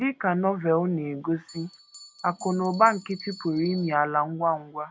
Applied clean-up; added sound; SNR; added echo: none; Bell; 20 dB; none.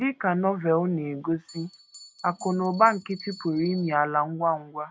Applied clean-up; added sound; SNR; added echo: neural mask model RNNoise.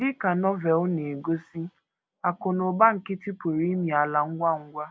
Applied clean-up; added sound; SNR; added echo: none; none; none; none.